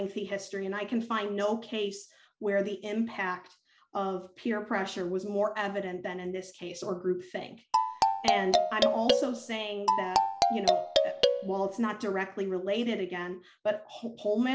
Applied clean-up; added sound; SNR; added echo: none; Marimba, xylophone; -5 dB; none.